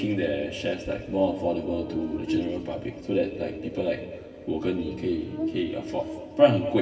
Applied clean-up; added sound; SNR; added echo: none; Buzz; 10 dB; reverberation time 2.4 s.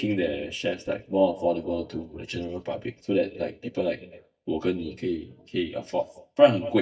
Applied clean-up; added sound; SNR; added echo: neural mask model DeepFilterNet 3.